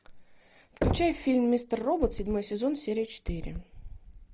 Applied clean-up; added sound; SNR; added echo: none; Run + Knock; 5 dB; none.